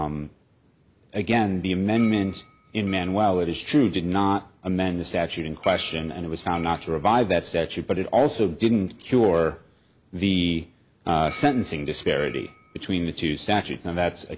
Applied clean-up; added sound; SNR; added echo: none; Chink, clink; 20 dB; none.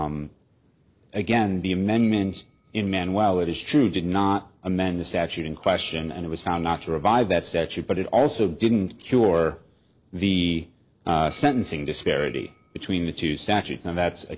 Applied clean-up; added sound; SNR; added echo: neural separator model SepFormer DNS4.